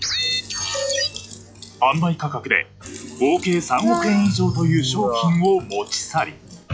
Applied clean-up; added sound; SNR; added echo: classical method log-MMSE.